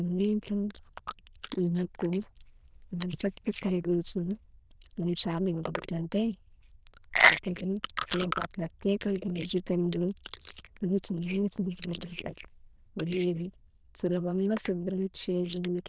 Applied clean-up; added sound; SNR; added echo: neural diffusion model UNIVERSE++.